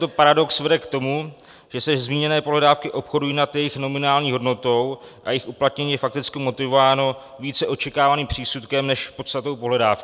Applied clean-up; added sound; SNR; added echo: none; none; none; none.